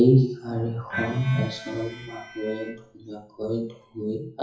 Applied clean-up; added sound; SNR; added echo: classical method WPE with log-MMSE.